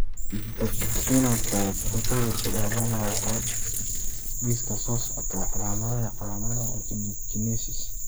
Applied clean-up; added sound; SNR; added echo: neural mask model Resemble Enhance denoiser.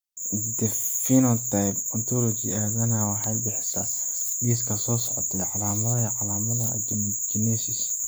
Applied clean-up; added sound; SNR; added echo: none; none; none; none.